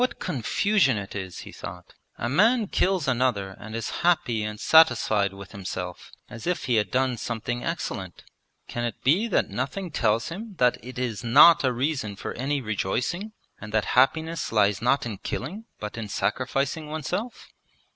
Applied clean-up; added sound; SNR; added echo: none; none; none; none.